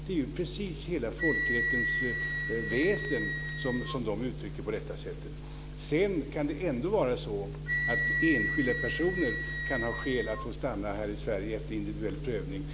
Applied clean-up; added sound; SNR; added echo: none; Wind instrument, woodwind instrument; 4 dB; none.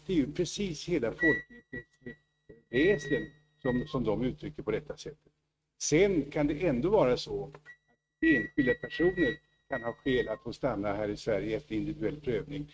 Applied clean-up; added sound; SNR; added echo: neural mask model RNNoise.